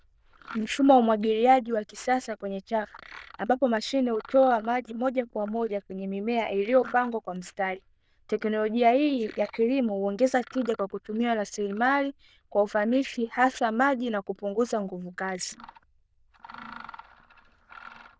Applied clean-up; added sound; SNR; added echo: neural diffusion model UNIVERSE++.